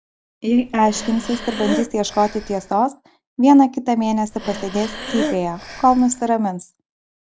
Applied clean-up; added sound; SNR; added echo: none; Breathing; 10 dB; none.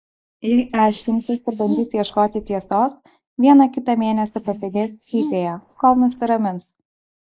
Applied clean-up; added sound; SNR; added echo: neural mask model Resemble Enhance denoiser.